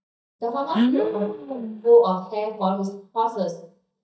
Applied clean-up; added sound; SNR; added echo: neural mask model DeepFilterNet 3.